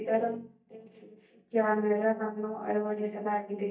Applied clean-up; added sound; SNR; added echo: neural mask model DeepFilterNet 3.